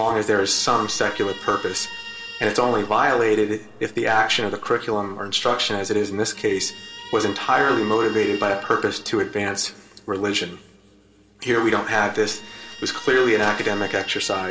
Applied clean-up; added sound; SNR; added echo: none; Guitar; 18 dB; reverberation time 2.3 s.